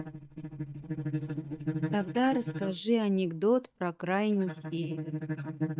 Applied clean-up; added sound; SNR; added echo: neural mask model DeepFilterNet 3.